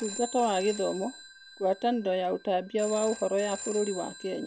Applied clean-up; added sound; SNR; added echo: none; Telephone; 13 dB; none.